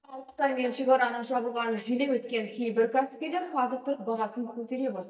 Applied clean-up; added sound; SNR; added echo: neural mask model DeepFilterNet 3.